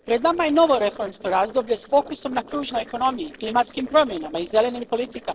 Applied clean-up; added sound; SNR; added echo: neural separator model SepFormer DNS4.